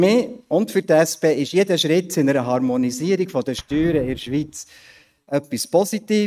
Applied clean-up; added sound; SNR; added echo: neural mask model RNNoise.